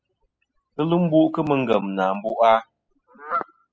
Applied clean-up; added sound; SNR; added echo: classical method spectral subtraction.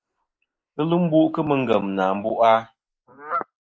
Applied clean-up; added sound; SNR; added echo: neural mask model Resemble Enhance denoiser.